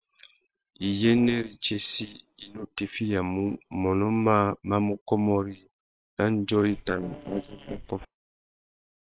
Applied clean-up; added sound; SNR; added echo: neural separator model SepFormer WHAM!.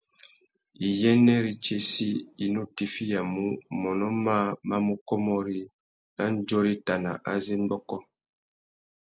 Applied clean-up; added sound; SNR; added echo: none; none; none; none.